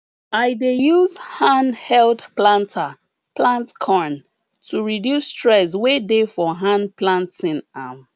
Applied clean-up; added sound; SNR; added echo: none; none; none; none.